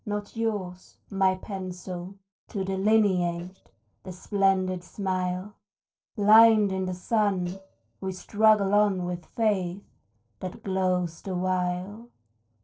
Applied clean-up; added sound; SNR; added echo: neural separator model SepFormer DNS4.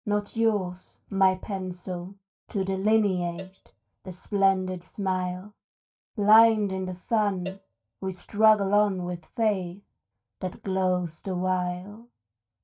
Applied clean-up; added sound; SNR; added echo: neural mask model DeepFilterNet 3.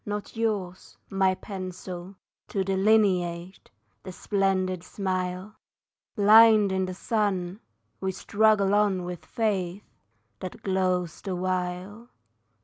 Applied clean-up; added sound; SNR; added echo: none; none; none; none.